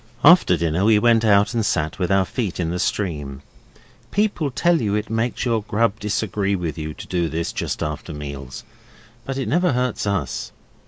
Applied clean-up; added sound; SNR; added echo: none; none; none; none.